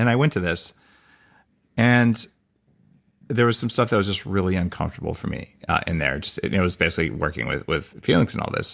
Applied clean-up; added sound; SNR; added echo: none; none; none; none.